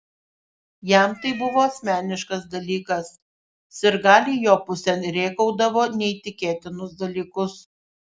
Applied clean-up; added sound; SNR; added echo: none; Meow; 20 dB; none.